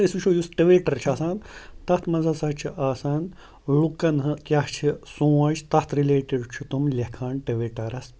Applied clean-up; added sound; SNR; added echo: none; Snare drum; 17 dB; none.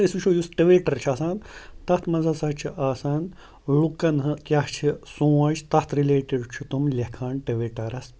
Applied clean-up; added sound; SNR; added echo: none; none; none; none.